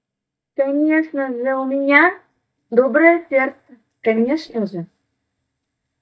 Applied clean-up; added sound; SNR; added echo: neural mask model DeepFilterNet 3.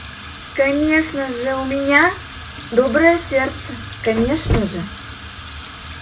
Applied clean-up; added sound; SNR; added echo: none; Sink (filling or washing) / Water tap, faucet; 12 dB; reverberation time 0.1 s.